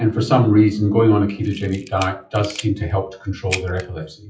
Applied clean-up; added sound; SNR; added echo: classical method WPE with log-MMSE.